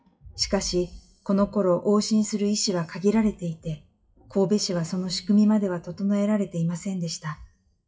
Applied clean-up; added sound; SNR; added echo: classical method WPE with log-MMSE.